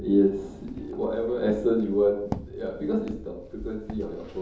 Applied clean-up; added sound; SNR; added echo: none; Walk, footsteps; 14 dB; reverberation time 2.8 s.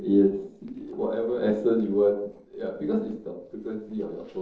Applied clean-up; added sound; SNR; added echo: neural separator model SepFormer DNS4.